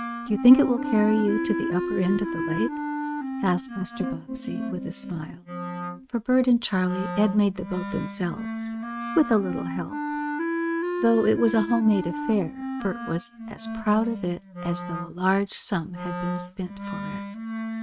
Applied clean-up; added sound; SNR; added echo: neural mask model RNNoise.